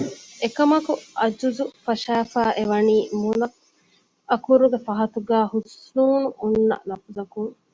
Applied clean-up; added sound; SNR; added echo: none; none; none; none.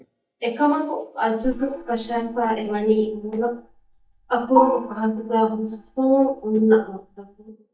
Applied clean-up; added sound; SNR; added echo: neural mask model DeepFilterNet 3.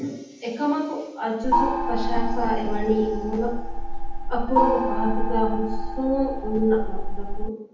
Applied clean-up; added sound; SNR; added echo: none; Gong; -3 dB; reverberation time 0.8 s.